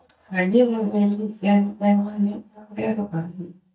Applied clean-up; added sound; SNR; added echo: neural mask model DeepFilterNet 3.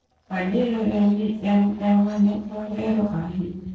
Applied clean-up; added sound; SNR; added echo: neural separator model SepFormer DNS4.